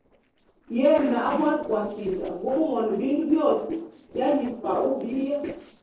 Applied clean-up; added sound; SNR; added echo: neural separator model SepFormer DNS4.